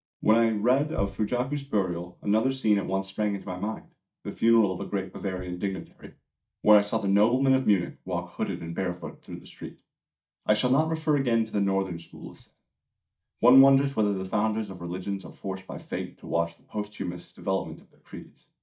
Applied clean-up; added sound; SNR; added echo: neural mask model DeepFilterNet 3.